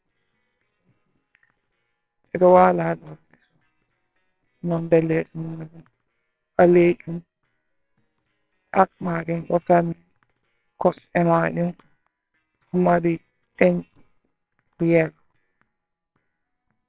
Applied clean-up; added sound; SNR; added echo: neural separator model SepFormer WHAMR!.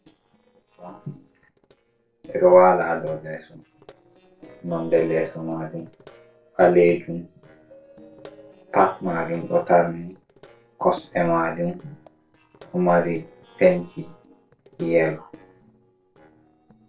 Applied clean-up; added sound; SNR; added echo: neural separator model SepFormer DNS4.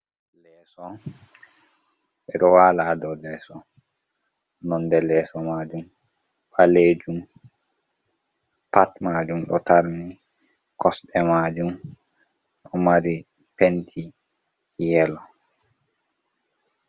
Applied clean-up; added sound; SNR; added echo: none; none; none; none.